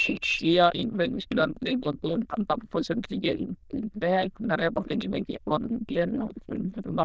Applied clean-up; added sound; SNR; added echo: neural diffusion model UNIVERSE++.